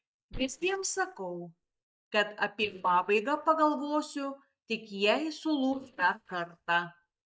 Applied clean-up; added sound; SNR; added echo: neural mask model DeepFilterNet 3.